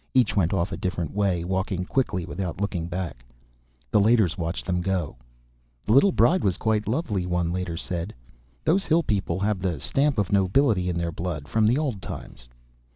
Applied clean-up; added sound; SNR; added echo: none; none; none; none.